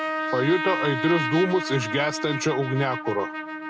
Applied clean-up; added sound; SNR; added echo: none; Trumpet; 4 dB; none.